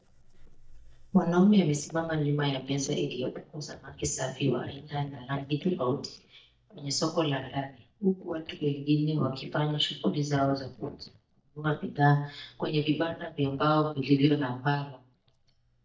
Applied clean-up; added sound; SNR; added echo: neural mask model DeepFilterNet 3.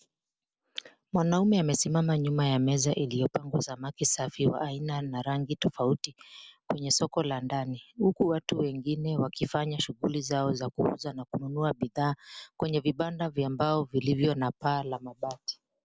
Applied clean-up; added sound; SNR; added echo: none; none; none; none.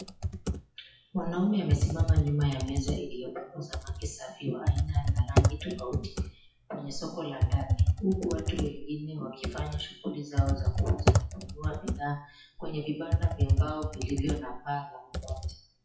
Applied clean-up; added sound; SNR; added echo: classical method WPE with log-MMSE.